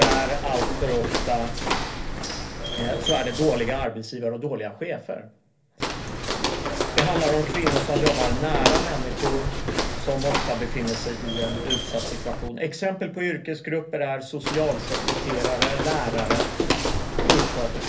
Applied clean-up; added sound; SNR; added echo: none; Walk, footsteps; -1 dB; reverberation time 0.3 s.